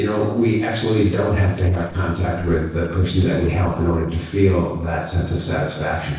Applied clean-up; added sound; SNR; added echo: neural separator model SepFormer DNS4.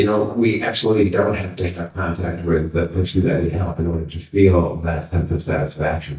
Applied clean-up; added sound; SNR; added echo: neural mask model DeepFilterNet 3.